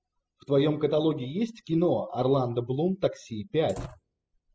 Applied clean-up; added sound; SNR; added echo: classical method spectral subtraction.